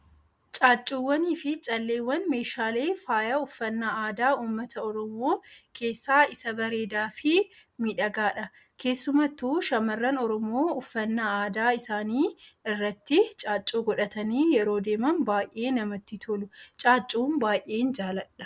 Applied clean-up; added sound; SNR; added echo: none; none; none; none.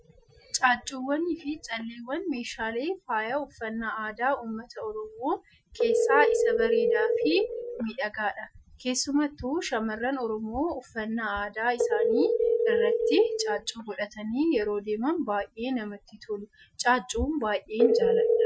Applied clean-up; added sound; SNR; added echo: classical method Wiener filter.